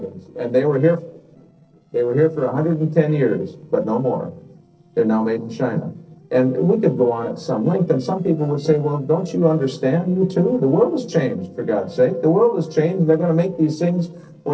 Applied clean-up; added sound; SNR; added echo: neural separator model SepFormer DNS4.